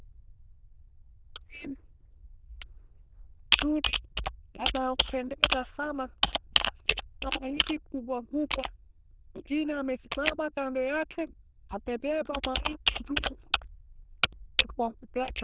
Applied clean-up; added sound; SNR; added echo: neural diffusion model UNIVERSE++.